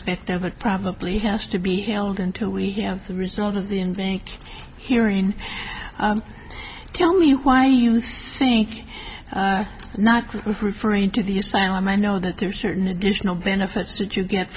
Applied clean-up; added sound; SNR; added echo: none; none; none; none.